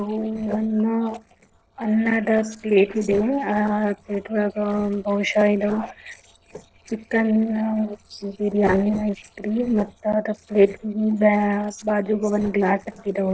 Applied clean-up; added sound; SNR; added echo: neural separator model SepFormer DNS4.